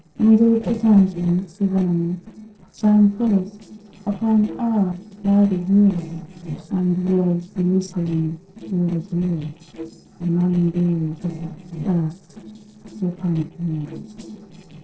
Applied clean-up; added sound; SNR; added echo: neural separator model SepFormer DNS4.